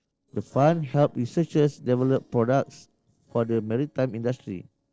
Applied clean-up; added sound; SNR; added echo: neural separator model SepFormer DNS4.